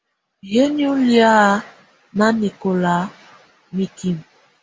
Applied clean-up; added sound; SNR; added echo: none; none; none; none.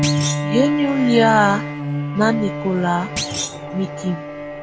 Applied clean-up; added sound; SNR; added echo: none; Bowed string instrument + Thump, thud; 4 dB; none.